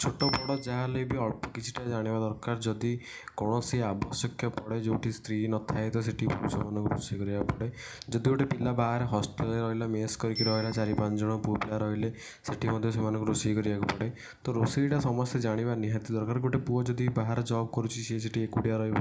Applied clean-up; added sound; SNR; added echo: none; Bicycle bell; 19 dB; reverberation time 0.4 s.